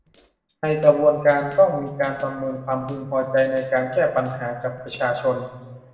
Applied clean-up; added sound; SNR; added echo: neural separator model SepFormer DNS4.